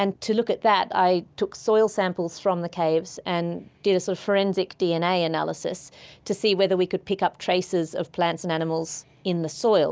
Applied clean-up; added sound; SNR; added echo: none; none; none; none.